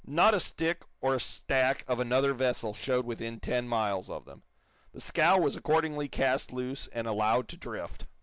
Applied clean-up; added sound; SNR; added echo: none; none; none; none.